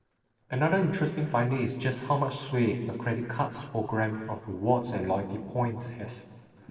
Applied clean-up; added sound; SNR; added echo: neural separator model SepFormer DNS4.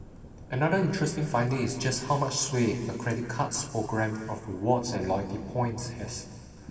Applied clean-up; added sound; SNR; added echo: none; Thunder; 17 dB; reverberation time 2.4 s.